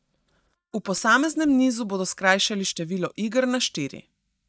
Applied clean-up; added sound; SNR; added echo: neural mask model DeepFilterNet 3.